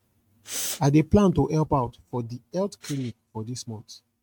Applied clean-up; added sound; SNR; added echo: neural mask model RNNoise.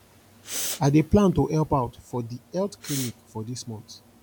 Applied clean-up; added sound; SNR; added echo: none; Respiratory sounds; 13 dB; none.